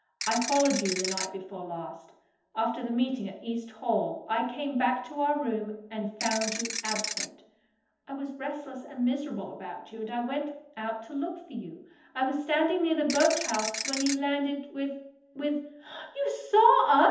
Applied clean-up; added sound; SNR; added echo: none; Ratchet, pawl / Percussion; 4 dB; reverberation time 0.8 s.